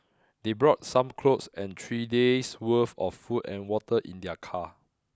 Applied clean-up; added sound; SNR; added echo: none; none; none; none.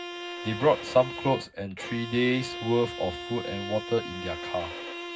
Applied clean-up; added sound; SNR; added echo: none; Bowed string instrument; 9 dB; reverberation time 0.4 s.